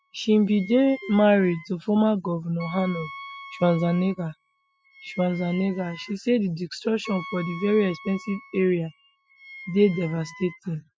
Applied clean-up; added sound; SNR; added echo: classical method spectral subtraction.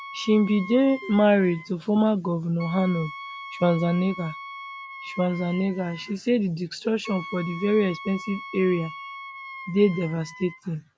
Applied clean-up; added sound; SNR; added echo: none; Wind instrument, woodwind instrument; 15 dB; none.